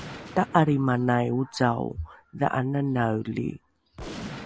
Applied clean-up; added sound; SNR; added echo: none; Gunshot, gunfire; 18 dB; none.